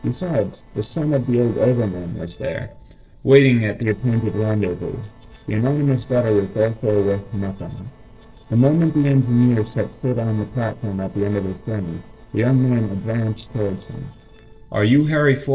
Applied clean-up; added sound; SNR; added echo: neural separator model SepFormer DNS4.